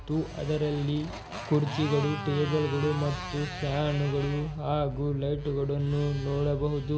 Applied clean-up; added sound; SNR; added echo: none; Motorcycle; 13 dB; none.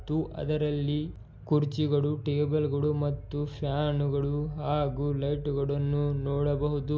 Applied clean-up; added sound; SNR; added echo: none; none; none; none.